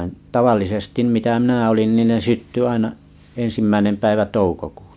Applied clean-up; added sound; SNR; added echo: none; none; none; none.